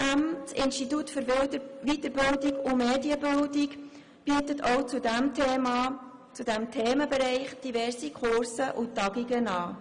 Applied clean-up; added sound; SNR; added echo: none; none; none; none.